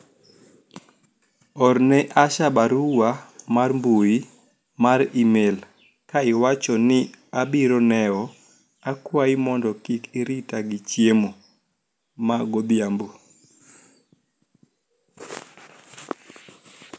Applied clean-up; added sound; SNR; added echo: none; none; none; none.